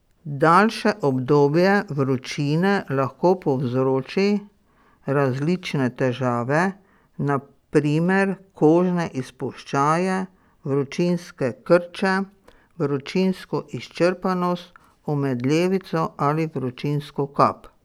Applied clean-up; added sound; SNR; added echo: none; none; none; none.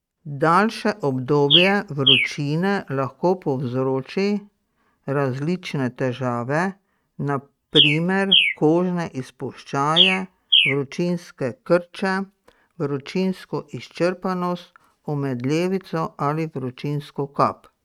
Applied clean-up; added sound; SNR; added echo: neural mask model RNNoise.